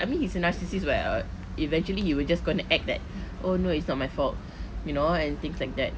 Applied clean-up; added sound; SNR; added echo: none; none; none; none.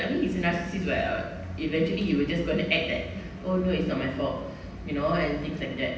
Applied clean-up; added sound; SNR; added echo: none; none; none; reverberation time 0.9 s.